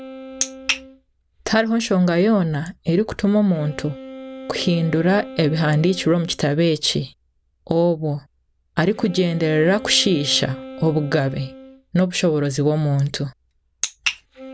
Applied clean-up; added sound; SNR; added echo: none; Wind instrument, woodwind instrument; 18 dB; none.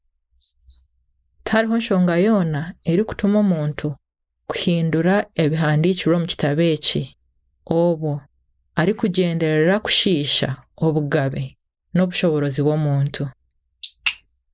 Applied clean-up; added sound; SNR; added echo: neural mask model Resemble Enhance denoiser.